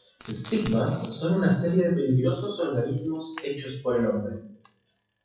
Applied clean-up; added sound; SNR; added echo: classical method WPE with log-MMSE.